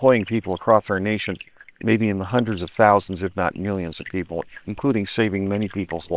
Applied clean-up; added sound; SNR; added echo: neural separator model SepFormer WHAM!.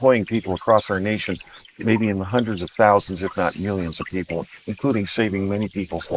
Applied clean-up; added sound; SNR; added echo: neural mask model Resemble Enhance denoiser.